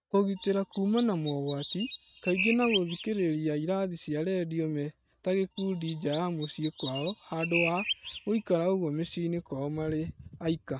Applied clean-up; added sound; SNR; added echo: neural mask model RNNoise.